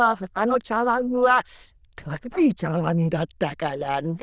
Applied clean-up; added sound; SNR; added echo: neural diffusion model UNIVERSE++.